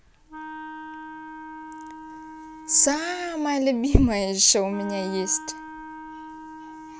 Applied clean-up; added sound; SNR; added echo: none; Wind instrument, woodwind instrument; 14 dB; none.